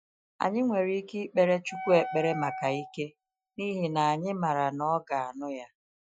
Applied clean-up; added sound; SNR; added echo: classical method Wiener filter.